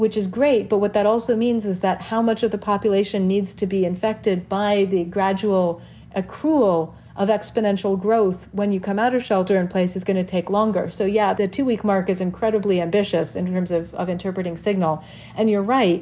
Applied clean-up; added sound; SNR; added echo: none; none; none; none.